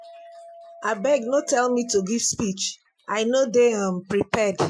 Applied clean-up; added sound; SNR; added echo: classical method Wiener filter.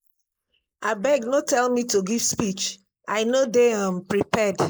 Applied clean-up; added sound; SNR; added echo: neural mask model Resemble Enhance denoiser.